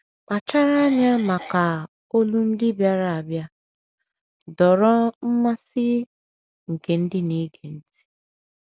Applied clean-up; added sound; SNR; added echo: none; Cough; 17 dB; none.